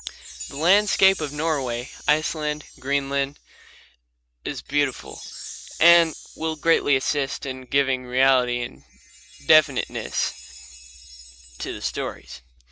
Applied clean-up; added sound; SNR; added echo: none; Chime; 16 dB; none.